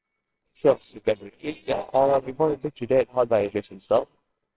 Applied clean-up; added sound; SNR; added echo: neural separator model SepFormer WHAMR!.